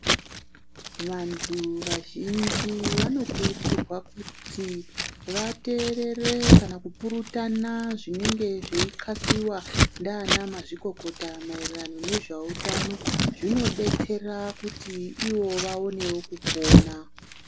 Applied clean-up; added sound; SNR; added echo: none; Scissors; -4 dB; none.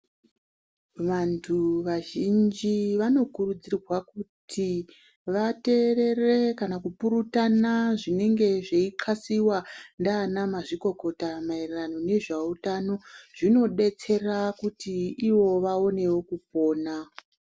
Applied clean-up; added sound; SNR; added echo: none; none; none; none.